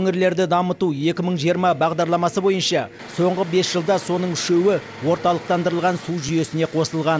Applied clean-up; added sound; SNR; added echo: none; none; none; none.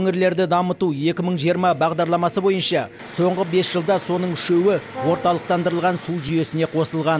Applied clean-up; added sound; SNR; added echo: none; Brass instrument; 13 dB; none.